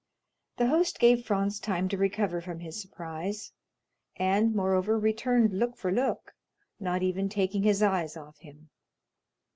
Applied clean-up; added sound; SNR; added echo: none; none; none; none.